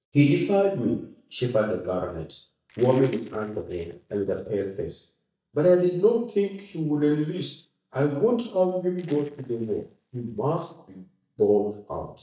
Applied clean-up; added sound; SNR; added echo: neural mask model DeepFilterNet 3.